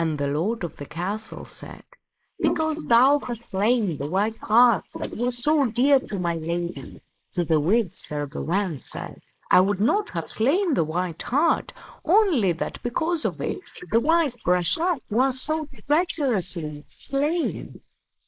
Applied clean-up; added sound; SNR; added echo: neural mask model Resemble Enhance denoiser.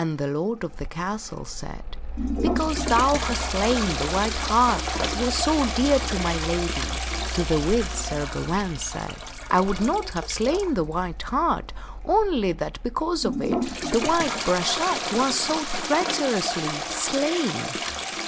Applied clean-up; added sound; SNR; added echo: none; Mechanical fan + Toilet flush; 4 dB; none.